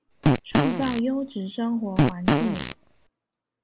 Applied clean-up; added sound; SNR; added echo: none; Fart; -5 dB; none.